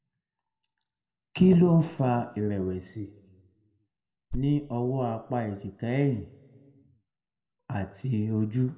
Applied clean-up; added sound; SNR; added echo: none; Thump, thud; 11 dB; reverberation time 1.0 s.